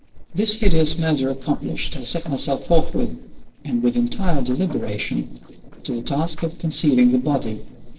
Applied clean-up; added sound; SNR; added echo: neural separator model SepFormer DNS4.